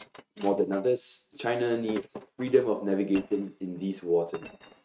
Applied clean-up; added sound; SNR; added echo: neural mask model RNNoise.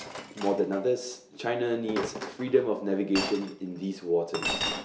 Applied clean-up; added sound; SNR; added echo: none; Chink, clink; 7 dB; none.